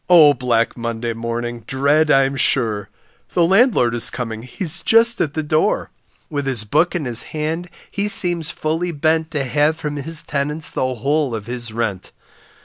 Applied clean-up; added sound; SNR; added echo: none; none; none; none.